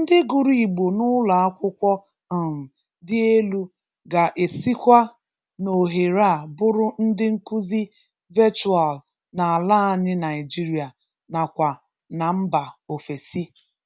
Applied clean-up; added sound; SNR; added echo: none; none; none; none.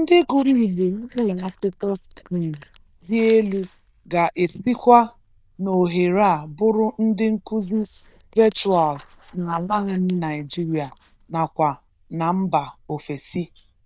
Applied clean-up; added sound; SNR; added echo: neural diffusion model UNIVERSE++.